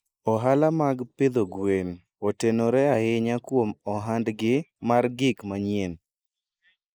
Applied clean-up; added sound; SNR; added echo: neural mask model Resemble Enhance denoiser.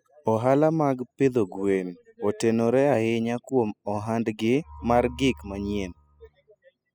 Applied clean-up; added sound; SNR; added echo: classical method spectral subtraction.